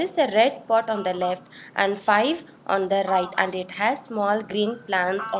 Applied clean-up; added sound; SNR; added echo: none; Fowl; 18 dB; none.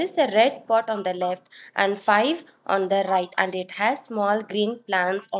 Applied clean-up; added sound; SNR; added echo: neural mask model DeepFilterNet 3.